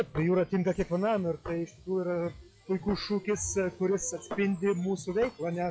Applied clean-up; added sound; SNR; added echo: classical method log-MMSE.